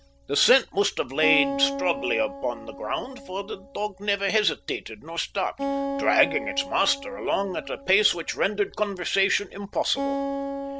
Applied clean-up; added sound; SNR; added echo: none; Acoustic guitar; 7 dB; none.